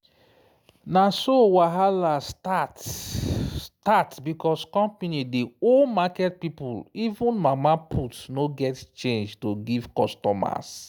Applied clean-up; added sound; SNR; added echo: none; none; none; none.